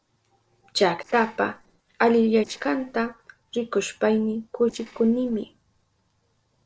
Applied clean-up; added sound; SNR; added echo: neural separator model SepFormer DNS4.